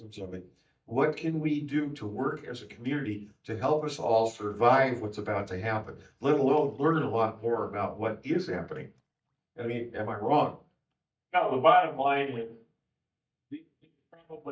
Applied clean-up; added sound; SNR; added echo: neural mask model DeepFilterNet 3.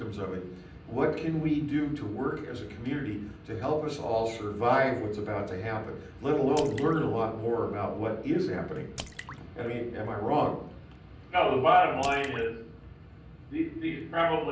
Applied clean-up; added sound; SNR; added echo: none; Drip / Splash, splatter; 19 dB; reverberation time 0.6 s.